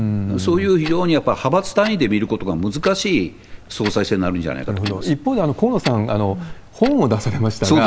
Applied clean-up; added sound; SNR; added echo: none; Clock; 14 dB; none.